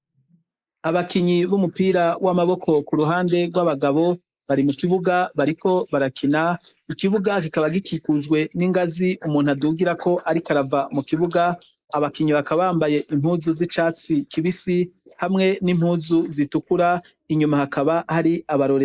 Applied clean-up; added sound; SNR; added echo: neural mask model Resemble Enhance denoiser.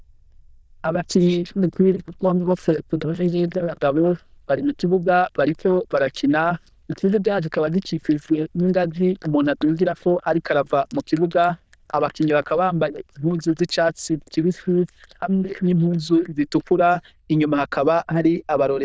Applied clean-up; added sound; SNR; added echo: neural diffusion model UNIVERSE++.